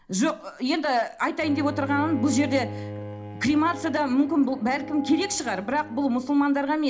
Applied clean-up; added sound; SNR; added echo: none; Bowed string instrument; 13 dB; reverberation time 0.4 s.